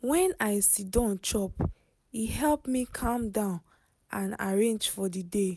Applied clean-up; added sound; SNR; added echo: none; none; none; none.